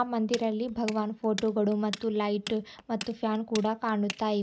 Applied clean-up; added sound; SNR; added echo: none; Tools; 15 dB; none.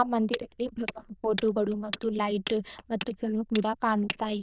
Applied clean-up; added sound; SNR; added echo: neural diffusion model UNIVERSE++.